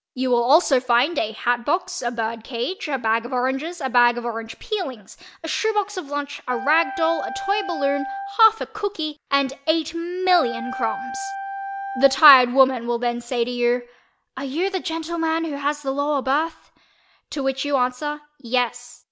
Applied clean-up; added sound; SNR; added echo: none; Wind instrument, woodwind instrument; 10 dB; none.